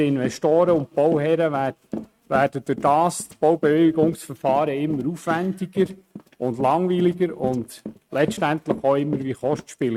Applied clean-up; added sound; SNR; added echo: neural mask model RNNoise.